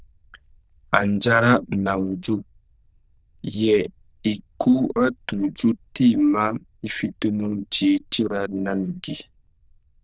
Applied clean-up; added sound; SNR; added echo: neural diffusion model UNIVERSE++.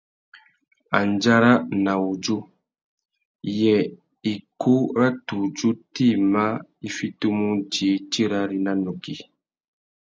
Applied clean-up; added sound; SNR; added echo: none; none; none; none.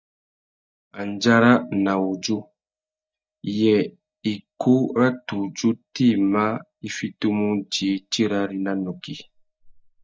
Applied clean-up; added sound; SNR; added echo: neural mask model DeepFilterNet 3.